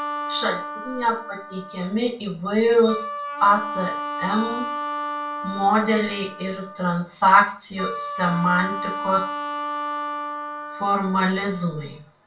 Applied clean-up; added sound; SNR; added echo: none; Wind instrument, woodwind instrument; 8 dB; reverberation time 0.3 s.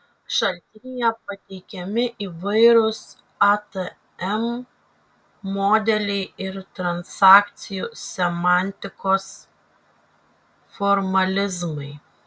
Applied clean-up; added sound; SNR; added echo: none; none; none; none.